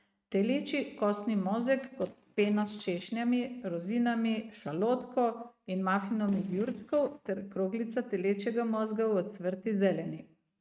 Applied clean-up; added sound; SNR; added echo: neural mask model RNNoise.